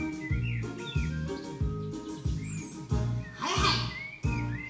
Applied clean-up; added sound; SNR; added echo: none; Bird; 14 dB; reverberation time 0.7 s.